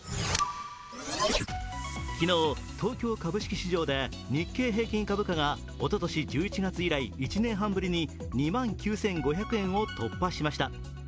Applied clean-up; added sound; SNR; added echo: none; none; none; none.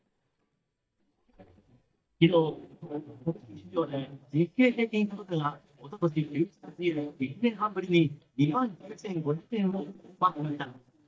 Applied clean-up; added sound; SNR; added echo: neural mask model DeepFilterNet 3.